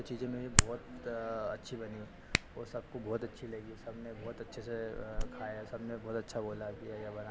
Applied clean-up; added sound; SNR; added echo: none; Hands; -2 dB; none.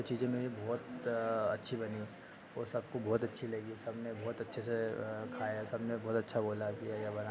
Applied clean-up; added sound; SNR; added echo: none; none; none; none.